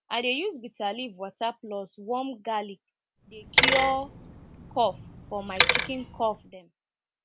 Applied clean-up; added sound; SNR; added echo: none; Bicycle; -3 dB; none.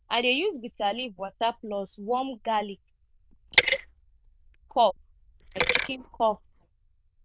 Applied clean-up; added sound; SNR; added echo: neural diffusion model UNIVERSE++.